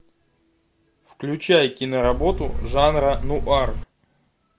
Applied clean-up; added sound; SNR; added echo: none; Buzz; 2 dB; none.